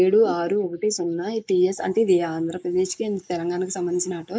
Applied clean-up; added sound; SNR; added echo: neural mask model Resemble Enhance denoiser.